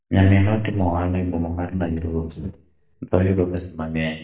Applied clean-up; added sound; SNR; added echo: neural mask model DeepFilterNet 3.